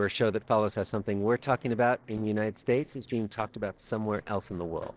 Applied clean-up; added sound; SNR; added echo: neural separator model SepFormer DNS4.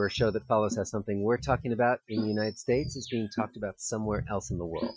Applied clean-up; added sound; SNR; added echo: classical method Wiener filter.